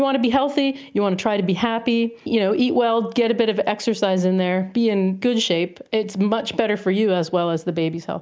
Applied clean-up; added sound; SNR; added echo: none; none; none; none.